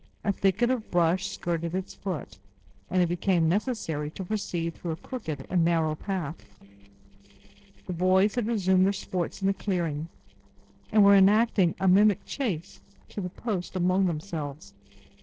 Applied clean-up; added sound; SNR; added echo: neural separator model SepFormer DNS4.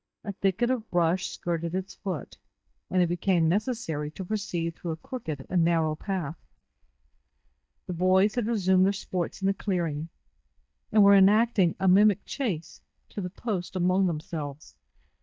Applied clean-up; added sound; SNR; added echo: neural mask model DeepFilterNet 3.